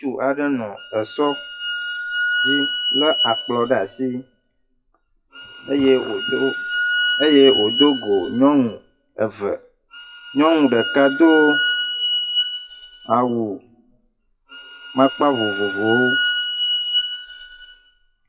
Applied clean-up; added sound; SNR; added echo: classical method WPE with log-MMSE.